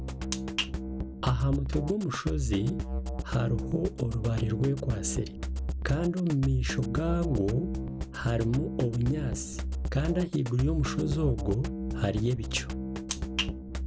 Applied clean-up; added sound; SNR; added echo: none; Drum kit; 3 dB; none.